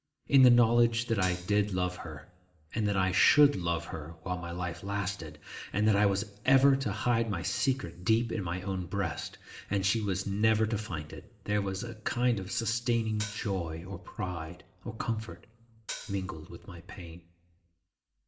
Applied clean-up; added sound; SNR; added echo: none; Hi-hat; 13 dB; reverberation time 0.6 s.